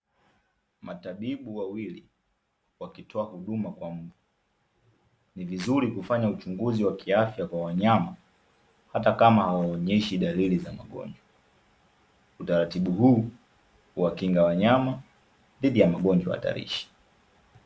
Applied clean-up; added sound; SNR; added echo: none; none; none; none.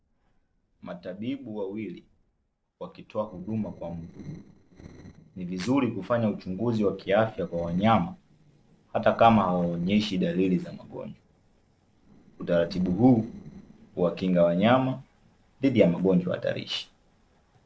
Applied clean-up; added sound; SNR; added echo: neural separator model SepFormer DNS4.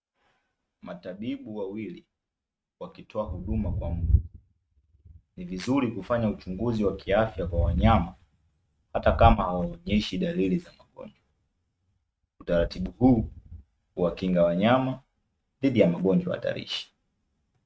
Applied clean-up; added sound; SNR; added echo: neural mask model RNNoise.